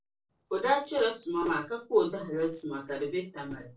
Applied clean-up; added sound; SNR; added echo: neural separator model SepFormer DNS4.